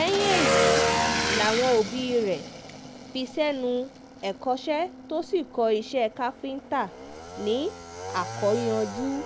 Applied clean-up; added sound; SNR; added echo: none; Motorcycle / Engine; 2 dB; none.